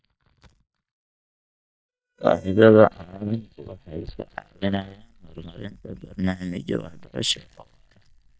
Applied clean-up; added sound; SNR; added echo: neural mask model DeepFilterNet 3.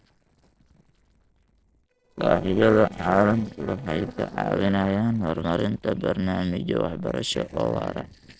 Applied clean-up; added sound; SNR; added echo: neural separator model SepFormer DNS4.